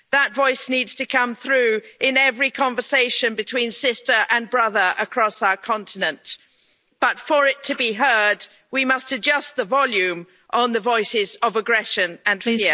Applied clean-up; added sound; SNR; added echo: none; none; none; none.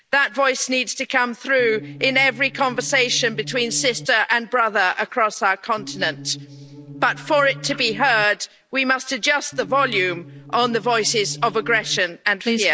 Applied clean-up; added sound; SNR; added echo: none; Musical instrument; 16 dB; none.